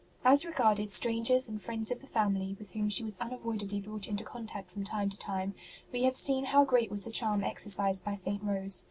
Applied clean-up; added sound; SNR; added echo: none; none; none; none.